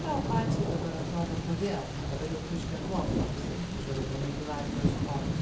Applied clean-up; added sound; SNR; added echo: none; Thunder; -3 dB; reverberation time 0.4 s.